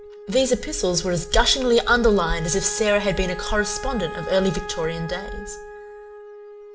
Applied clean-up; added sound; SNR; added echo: none; Wind instrument, woodwind instrument; 13 dB; reverberation time 0.4 s.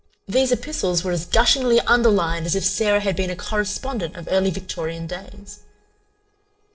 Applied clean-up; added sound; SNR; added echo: neural separator model SepFormer DNS4.